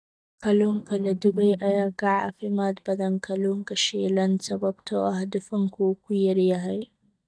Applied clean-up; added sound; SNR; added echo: neural mask model DeepFilterNet 3.